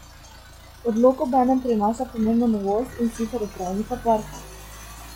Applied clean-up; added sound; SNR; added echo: classical method log-MMSE.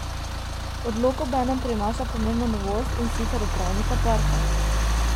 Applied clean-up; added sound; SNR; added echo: none; Idling / Engine starting / Accelerating, revving, vroom / Car; -4 dB; none.